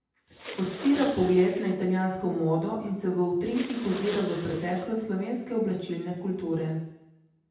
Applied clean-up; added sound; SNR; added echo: none; Respiratory sounds; 16 dB; reverberation time 0.8 s.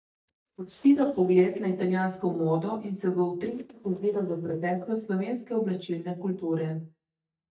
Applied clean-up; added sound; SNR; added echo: neural mask model DeepFilterNet 3.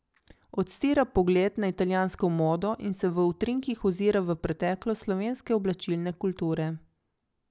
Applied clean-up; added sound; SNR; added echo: none; none; none; none.